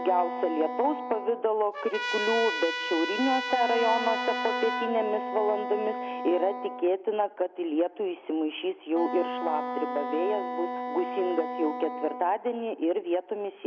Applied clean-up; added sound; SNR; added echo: none; Wind instrument, woodwind instrument + Trumpet; 5 dB; none.